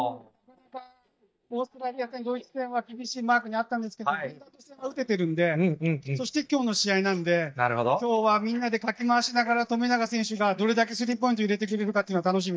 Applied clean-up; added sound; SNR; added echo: neural mask model DeepFilterNet 3.